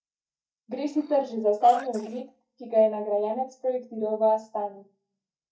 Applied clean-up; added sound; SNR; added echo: neural mask model DeepFilterNet 3.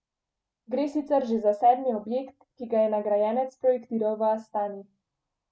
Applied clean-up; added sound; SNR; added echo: none; none; none; none.